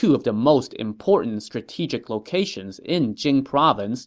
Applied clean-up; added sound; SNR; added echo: none; none; none; none.